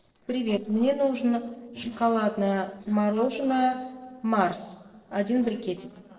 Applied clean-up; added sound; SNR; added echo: neural separator model SepFormer DNS4.